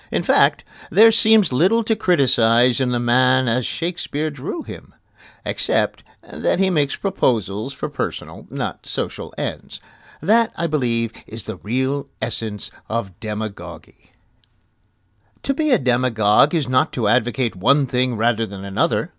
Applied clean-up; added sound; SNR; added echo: none; none; none; none.